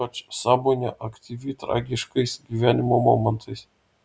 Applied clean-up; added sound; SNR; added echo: none; none; none; none.